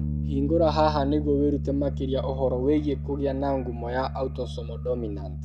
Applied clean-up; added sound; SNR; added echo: none; Bass guitar; 4 dB; none.